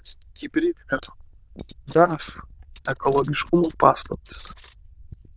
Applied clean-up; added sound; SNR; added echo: neural diffusion model UNIVERSE++.